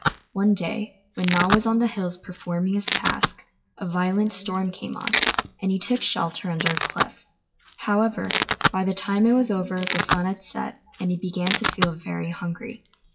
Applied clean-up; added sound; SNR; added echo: classical method WPE with log-MMSE.